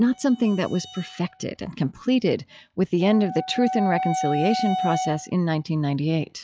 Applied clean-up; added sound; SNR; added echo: classical method log-MMSE.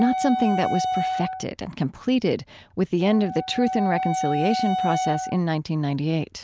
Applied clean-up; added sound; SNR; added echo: none; Wind instrument, woodwind instrument; 5 dB; none.